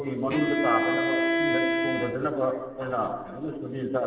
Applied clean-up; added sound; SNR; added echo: none; Bowed string instrument; -1 dB; reverberation time 1.3 s.